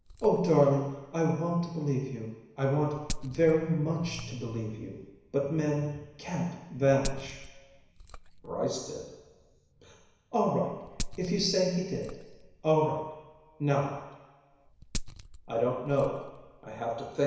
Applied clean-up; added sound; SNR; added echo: none; Glass; 14 dB; reverberation time 1.0 s.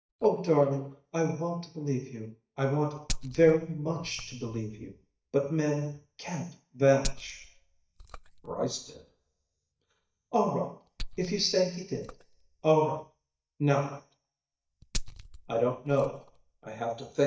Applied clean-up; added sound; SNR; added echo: neural mask model DeepFilterNet 3.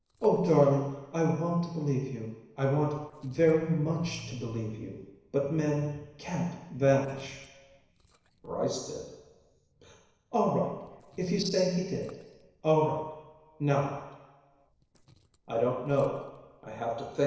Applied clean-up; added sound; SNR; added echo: neural separator model SepFormer DNS4.